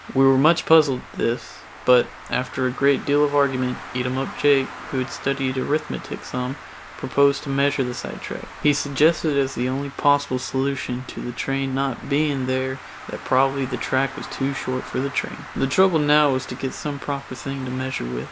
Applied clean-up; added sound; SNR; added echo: none; Traffic noise, roadway noise; 16 dB; none.